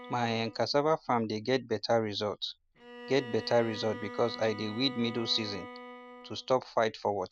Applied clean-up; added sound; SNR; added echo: none; Bowed string instrument; 15 dB; none.